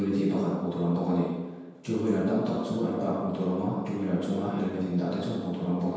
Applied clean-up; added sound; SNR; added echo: none; Brass instrument; 16 dB; reverberation time 1.2 s.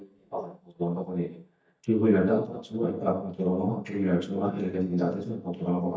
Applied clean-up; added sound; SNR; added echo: neural mask model DeepFilterNet 3.